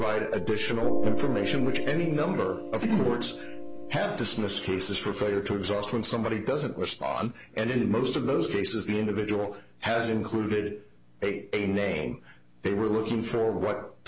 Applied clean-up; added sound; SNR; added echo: none; Piano; 5 dB; none.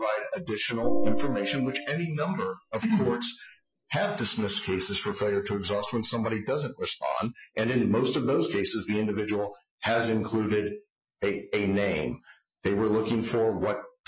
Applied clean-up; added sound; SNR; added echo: classical method Wiener filter.